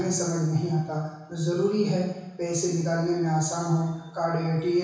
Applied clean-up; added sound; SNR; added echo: none; none; none; reverberation time 1.1 s.